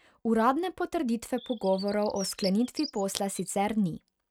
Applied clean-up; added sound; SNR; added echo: neural mask model RNNoise.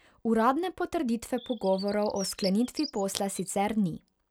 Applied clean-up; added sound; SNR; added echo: none; Bird; 16 dB; none.